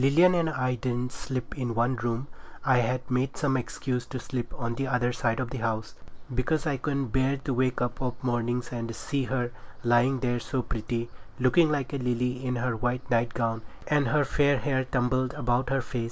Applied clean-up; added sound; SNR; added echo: none; none; none; none.